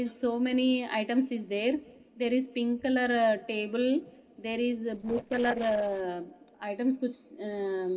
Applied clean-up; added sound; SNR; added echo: neural separator model SepFormer DNS4.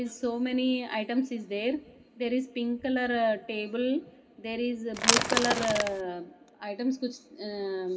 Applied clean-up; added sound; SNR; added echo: none; Crackle / Crushing / Wood; -4 dB; reverberation time 2.0 s.